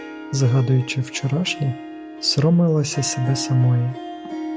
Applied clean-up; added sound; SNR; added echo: none; Harp; 12 dB; none.